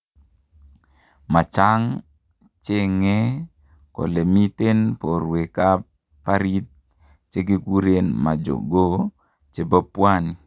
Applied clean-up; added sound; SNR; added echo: none; none; none; none.